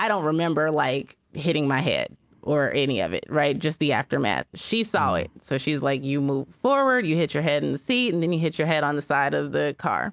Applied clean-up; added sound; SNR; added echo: none; none; none; none.